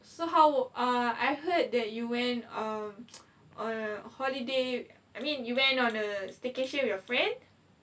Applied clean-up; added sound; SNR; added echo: none; none; none; none.